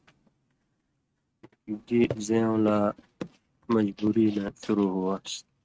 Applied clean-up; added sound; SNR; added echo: neural mask model RNNoise.